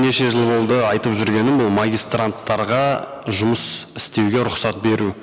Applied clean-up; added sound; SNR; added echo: none; Crash cymbal; 19 dB; none.